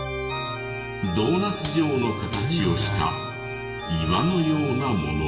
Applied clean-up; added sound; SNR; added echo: none; Clapping; 14 dB; reverberation time 1.1 s.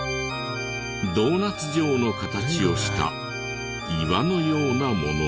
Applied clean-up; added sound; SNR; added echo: none; none; none; none.